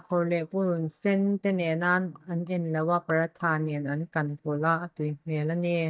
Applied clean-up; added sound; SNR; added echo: neural mask model DeepFilterNet 3.